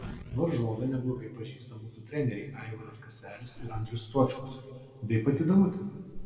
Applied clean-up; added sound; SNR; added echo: none; Zipper (clothing); 18 dB; reverberation time 1.7 s.